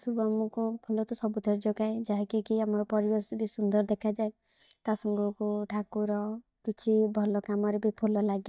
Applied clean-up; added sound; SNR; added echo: neural mask model DeepFilterNet 3.